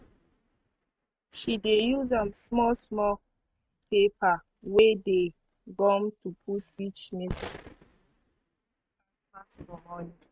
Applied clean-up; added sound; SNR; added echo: neural mask model RNNoise.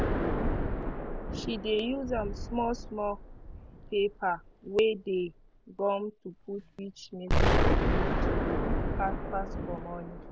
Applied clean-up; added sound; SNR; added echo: none; Explosion; -3 dB; none.